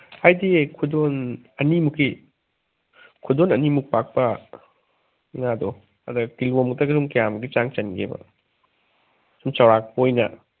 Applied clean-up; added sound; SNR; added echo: none; none; none; none.